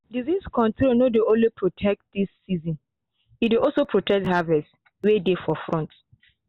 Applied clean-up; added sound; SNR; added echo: none; none; none; none.